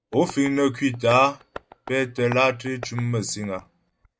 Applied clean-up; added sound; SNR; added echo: neural mask model DeepFilterNet 3.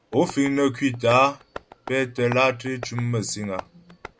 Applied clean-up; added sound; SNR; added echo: none; Tap; 17 dB; none.